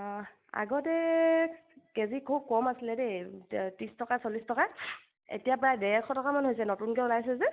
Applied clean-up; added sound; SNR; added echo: none; none; none; none.